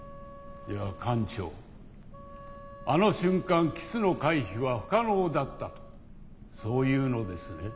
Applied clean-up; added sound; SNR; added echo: none; Wind instrument, woodwind instrument; 19 dB; none.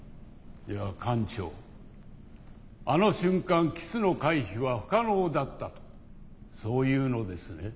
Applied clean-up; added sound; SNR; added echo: none; none; none; none.